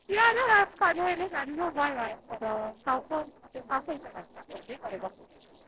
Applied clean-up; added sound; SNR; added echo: neural separator model SepFormer DNS4.